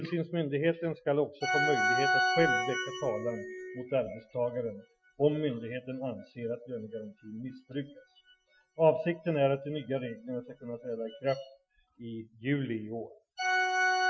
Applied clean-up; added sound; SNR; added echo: classical method Wiener filter.